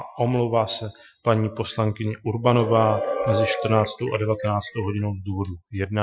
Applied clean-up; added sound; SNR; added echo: classical method Wiener filter.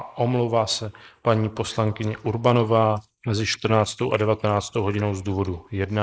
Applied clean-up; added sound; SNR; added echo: neural mask model Resemble Enhance denoiser.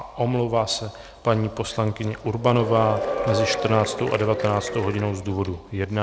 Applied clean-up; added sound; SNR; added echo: none; Applause / Crowd / Cheering; 5 dB; none.